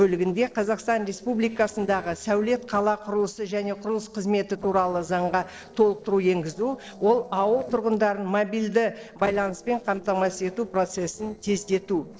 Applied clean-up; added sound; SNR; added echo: neural separator model SepFormer DNS4.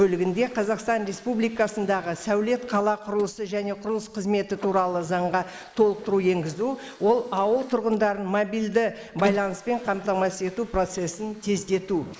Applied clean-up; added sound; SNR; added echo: neural mask model Resemble Enhance denoiser.